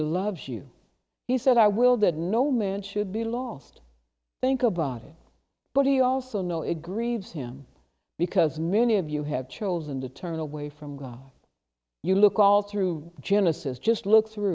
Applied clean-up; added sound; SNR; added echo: none; none; none; none.